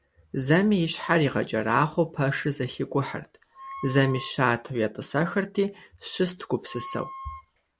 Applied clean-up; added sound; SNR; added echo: none; Wind instrument, woodwind instrument; 15 dB; none.